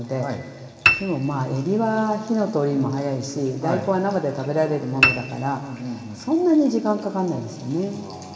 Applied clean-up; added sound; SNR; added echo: none; Piano; 2 dB; reverberation time 2.7 s.